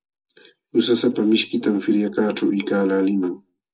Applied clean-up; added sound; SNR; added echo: none; none; none; reverberation time 0.2 s.